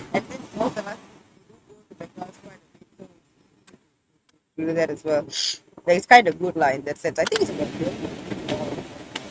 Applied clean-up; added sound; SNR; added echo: neural mask model RNNoise.